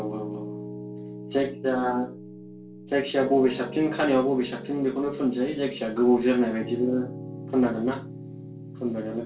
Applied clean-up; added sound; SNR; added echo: none; Piano; 12 dB; reverberation time 0.2 s.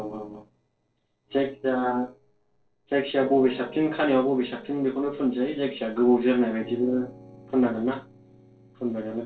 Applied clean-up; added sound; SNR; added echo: neural separator model SepFormer DNS4.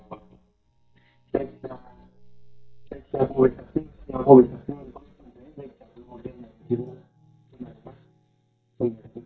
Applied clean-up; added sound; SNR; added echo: neural mask model DeepFilterNet 3.